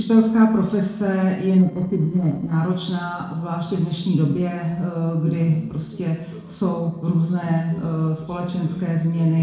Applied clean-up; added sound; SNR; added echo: neural separator model SepFormer DNS4.